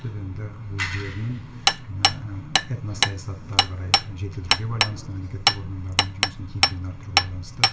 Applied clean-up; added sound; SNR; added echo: none; Hammer; -4 dB; reverberation time 2.3 s.